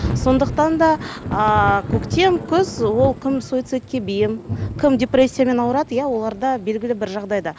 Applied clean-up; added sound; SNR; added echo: none; Thunder / Rain; 9 dB; none.